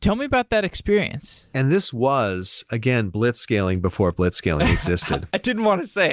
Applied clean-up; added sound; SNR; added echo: none; none; none; none.